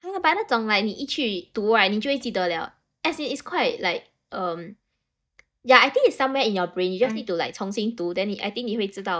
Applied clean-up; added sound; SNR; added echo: neural mask model DeepFilterNet 3.